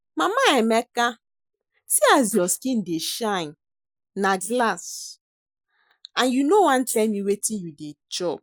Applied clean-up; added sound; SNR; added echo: neural mask model Resemble Enhance denoiser.